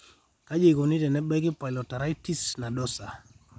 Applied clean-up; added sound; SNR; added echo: none; none; none; none.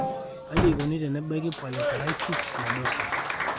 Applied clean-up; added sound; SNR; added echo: none; Slam + Applause; -1 dB; none.